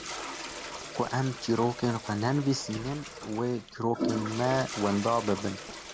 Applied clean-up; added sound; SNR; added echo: none; Toilet flush; 8 dB; none.